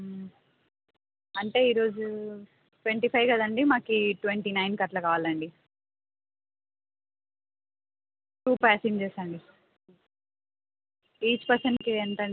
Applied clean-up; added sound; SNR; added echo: none; none; none; none.